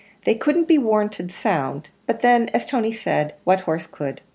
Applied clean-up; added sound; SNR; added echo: none; none; none; none.